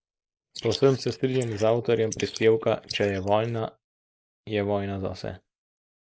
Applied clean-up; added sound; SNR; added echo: neural mask model Resemble Enhance denoiser.